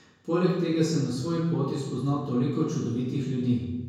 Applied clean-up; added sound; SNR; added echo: none; none; none; reverberation time 1.0 s.